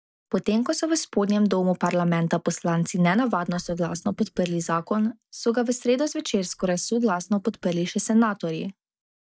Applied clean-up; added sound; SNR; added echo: neural mask model DeepFilterNet 3.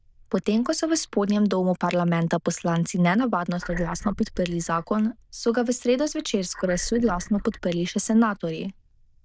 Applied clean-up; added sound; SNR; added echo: neural diffusion model UNIVERSE++.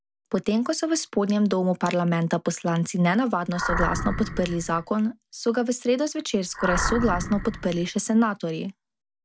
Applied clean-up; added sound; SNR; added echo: none; Animal; 5 dB; none.